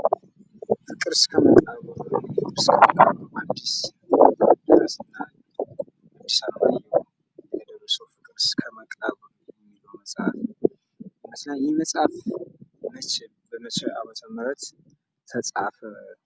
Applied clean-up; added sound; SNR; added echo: none; none; none; none.